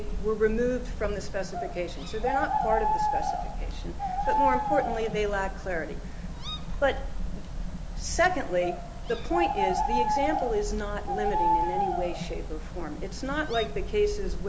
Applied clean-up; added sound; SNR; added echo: none; Bird; -1 dB; reverberation time 2.2 s.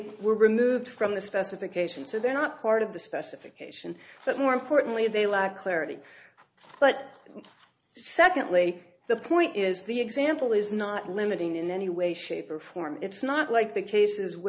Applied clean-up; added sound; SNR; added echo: none; none; none; none.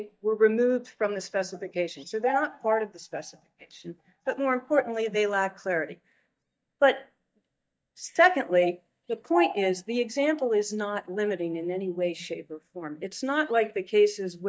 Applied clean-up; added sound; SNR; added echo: neural mask model DeepFilterNet 3.